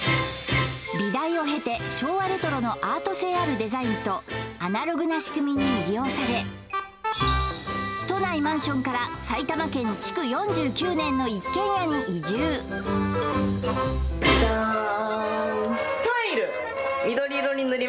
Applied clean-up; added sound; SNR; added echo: none; none; none; none.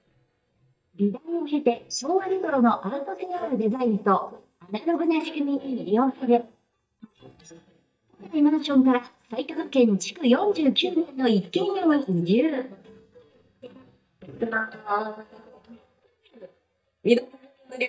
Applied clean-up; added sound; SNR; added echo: neural mask model DeepFilterNet 3.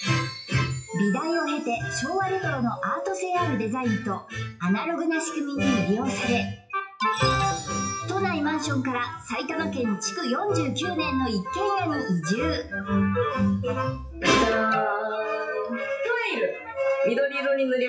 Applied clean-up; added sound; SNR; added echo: classical method WPE with log-MMSE.